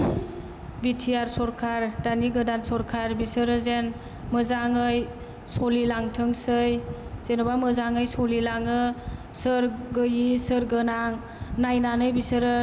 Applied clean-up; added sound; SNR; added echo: none; none; none; none.